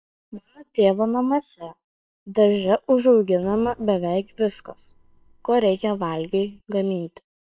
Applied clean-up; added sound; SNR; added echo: neural separator model SepFormer WHAM!.